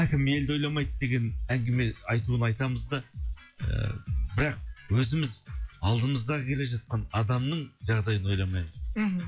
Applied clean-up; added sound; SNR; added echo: classical method log-MMSE.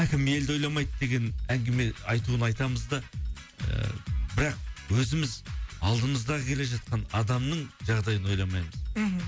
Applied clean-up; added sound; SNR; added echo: none; none; none; none.